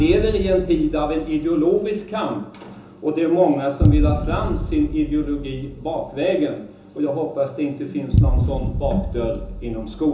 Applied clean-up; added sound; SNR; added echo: none; Boom; 3 dB; reverberation time 0.6 s.